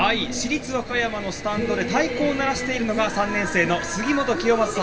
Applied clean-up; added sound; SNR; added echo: none; Livestock, farm animals, working animals; 17 dB; reverberation time 2.9 s.